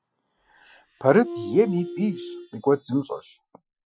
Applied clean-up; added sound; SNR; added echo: classical method Wiener filter.